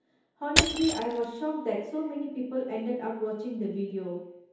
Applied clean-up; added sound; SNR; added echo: none; Crushing; -2 dB; reverberation time 2.2 s.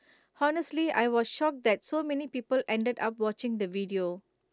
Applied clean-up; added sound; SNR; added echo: none; none; none; none.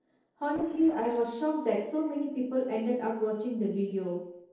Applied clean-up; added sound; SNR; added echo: neural separator model SepFormer DNS4.